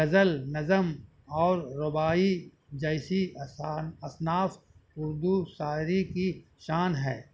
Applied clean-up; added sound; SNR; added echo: none; none; none; none.